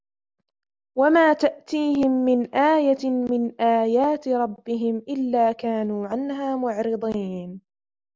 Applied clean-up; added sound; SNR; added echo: none; none; none; none.